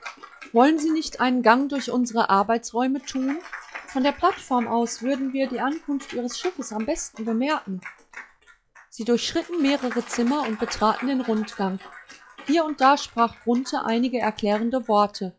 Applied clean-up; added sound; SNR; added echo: classical method log-MMSE.